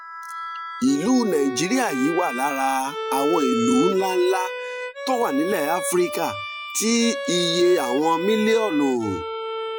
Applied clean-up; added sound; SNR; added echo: classical method Wiener filter.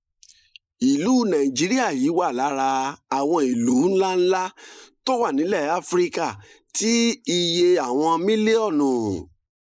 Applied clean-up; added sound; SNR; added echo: neural mask model Resemble Enhance denoiser.